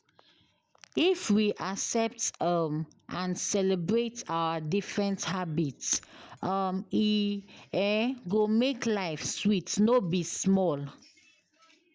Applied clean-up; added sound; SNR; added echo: none; Shatter; 17 dB; none.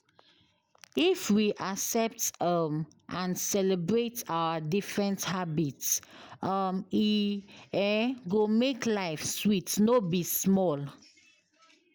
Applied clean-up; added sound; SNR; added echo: none; none; none; none.